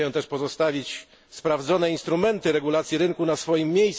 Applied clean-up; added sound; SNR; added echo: none; none; none; none.